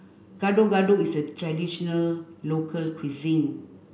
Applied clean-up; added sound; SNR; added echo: none; none; none; none.